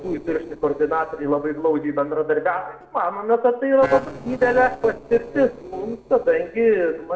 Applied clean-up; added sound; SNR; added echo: neural separator model SepFormer DNS4.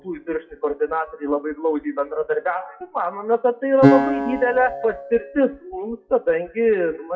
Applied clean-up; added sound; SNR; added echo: classical method WPE with log-MMSE.